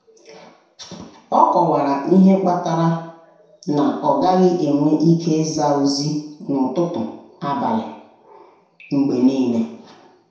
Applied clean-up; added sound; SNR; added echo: none; none; none; reverberation time 0.7 s.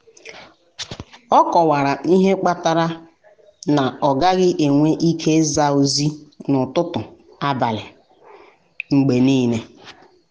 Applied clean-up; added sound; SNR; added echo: none; none; none; none.